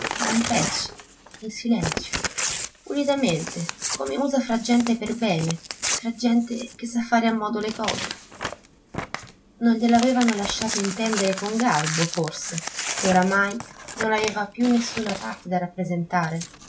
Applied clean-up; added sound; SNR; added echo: none; Crumpling, crinkling / Tearing; 7 dB; reverberation time 0.2 s.